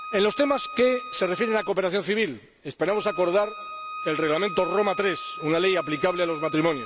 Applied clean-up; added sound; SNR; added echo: none; Bowed string instrument; 11 dB; none.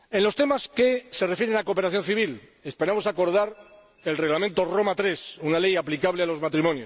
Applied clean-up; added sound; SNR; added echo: none; none; none; none.